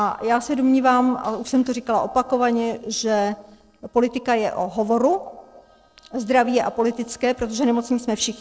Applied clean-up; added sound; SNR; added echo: neural separator model SepFormer DNS4.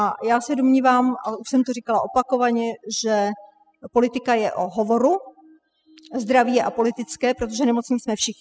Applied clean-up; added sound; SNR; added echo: classical method spectral subtraction.